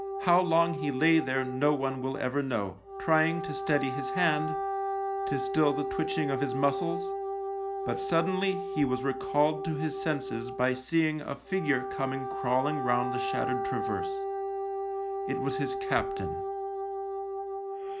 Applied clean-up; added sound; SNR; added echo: none; Wind instrument, woodwind instrument; 3 dB; none.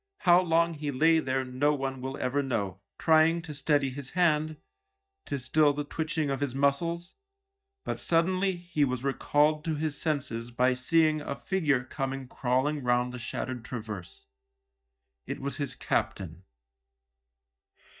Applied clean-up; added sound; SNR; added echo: neural mask model DeepFilterNet 3.